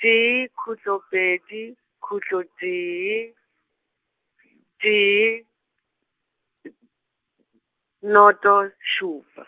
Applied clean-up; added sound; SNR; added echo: none; none; none; none.